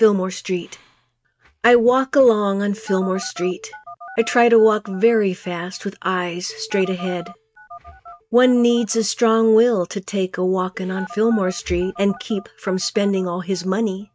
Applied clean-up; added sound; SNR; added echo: neural mask model RNNoise.